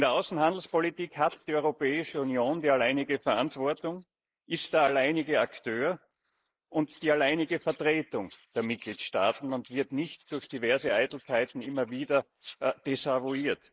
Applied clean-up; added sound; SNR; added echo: neural mask model Resemble Enhance denoiser.